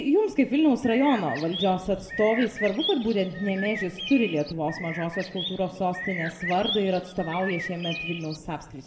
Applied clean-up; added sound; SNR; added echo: none; Bird; 10 dB; reverberation time 1.0 s.